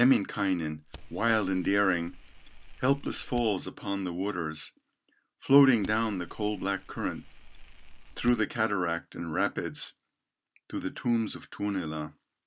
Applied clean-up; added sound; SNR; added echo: none; Fire; 16 dB; none.